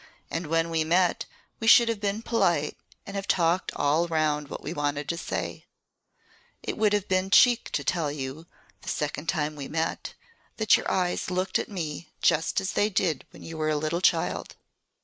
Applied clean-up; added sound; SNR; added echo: neural mask model Resemble Enhance denoiser.